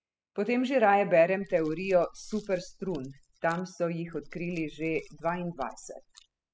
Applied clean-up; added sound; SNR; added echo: classical method spectral subtraction.